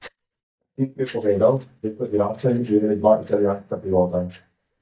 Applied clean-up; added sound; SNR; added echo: neural mask model DeepFilterNet 3.